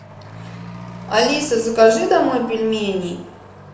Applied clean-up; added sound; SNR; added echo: none; Accelerating, revving, vroom / Truck; 17 dB; reverberation time 0.7 s.